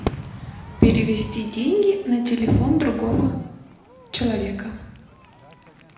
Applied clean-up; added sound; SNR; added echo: none; Crowd / Fireworks; 15 dB; reverberation time 0.9 s.